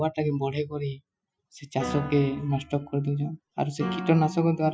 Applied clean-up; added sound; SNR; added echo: classical method Wiener filter.